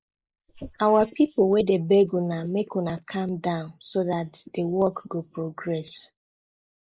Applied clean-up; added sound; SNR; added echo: neural mask model Resemble Enhance denoiser.